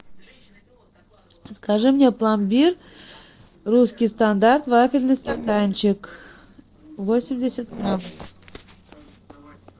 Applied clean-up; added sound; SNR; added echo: neural separator model SepFormer DNS4.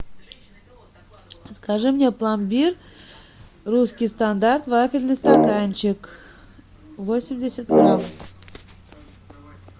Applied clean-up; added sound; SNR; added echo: none; Brass instrument; -4 dB; none.